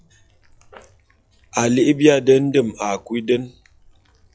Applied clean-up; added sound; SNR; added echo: classical method log-MMSE.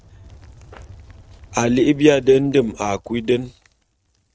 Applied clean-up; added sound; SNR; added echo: neural mask model RNNoise.